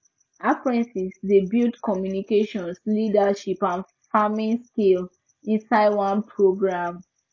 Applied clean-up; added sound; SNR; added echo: none; none; none; none.